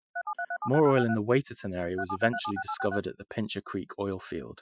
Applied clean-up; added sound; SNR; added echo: classical method Wiener filter.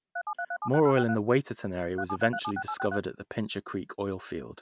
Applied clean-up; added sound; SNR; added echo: none; Telephone; 5 dB; none.